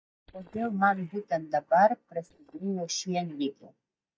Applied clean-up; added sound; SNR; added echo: neural mask model DeepFilterNet 3.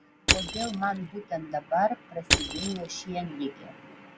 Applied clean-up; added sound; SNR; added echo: none; Crushing; -2 dB; none.